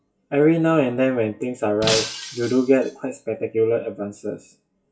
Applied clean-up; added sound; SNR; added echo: classical method WPE with log-MMSE.